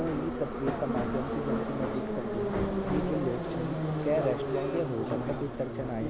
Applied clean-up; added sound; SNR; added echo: none; Subway, metro, underground; -2 dB; none.